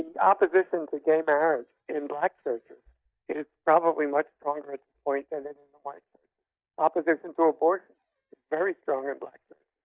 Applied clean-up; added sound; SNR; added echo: neural mask model DeepFilterNet 3.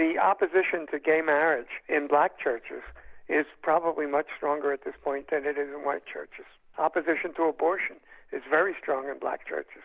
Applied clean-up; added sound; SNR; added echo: none; none; none; none.